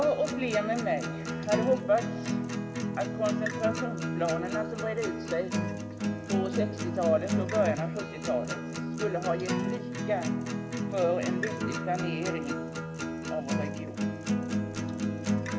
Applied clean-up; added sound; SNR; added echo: none; Acoustic guitar; 0 dB; reverberation time 1.0 s.